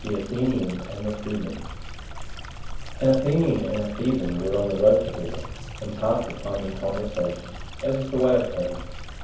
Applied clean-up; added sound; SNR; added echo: none; Stream; 9 dB; reverberation time 0.7 s.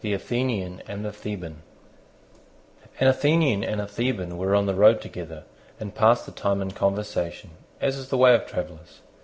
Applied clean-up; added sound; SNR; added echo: none; none; none; none.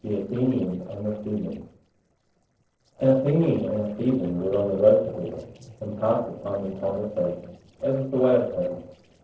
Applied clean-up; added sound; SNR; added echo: neural separator model SepFormer DNS4.